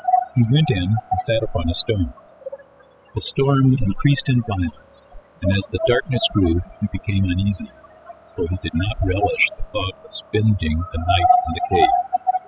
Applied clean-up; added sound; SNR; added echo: classical method spectral subtraction.